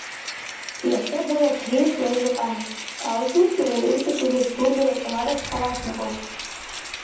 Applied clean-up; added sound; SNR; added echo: none; Rain; 11 dB; reverberation time 0.8 s.